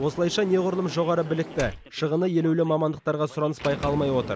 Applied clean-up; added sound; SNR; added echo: none; Sliding door; 14 dB; none.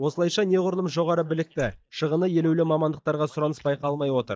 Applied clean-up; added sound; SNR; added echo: neural mask model DeepFilterNet 3.